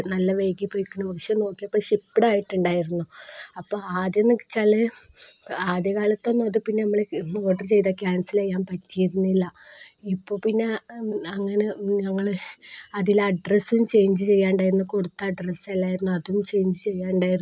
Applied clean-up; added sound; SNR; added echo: none; none; none; none.